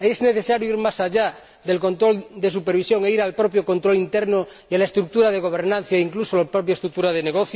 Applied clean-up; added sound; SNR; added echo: none; none; none; none.